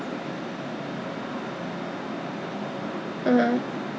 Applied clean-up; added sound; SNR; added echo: none; none; none; none.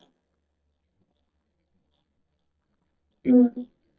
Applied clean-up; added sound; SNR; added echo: neural mask model DeepFilterNet 3.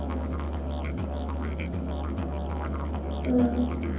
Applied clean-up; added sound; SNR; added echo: none; Musical instrument; 0 dB; reverberation time 0.7 s.